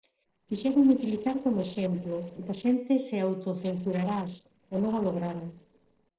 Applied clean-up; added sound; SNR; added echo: neural separator model SepFormer DNS4.